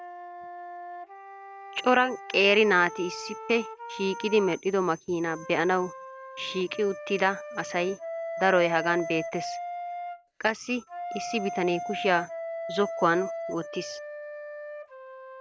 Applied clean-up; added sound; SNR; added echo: none; Wind instrument, woodwind instrument; 10 dB; none.